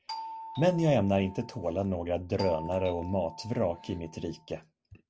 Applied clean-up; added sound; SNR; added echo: none; Doorbell; 14 dB; none.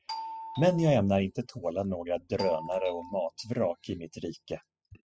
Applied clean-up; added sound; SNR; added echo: classical method spectral subtraction.